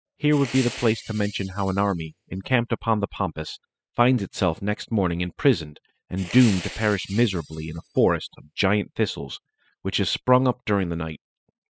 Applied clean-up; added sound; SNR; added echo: classical method spectral subtraction.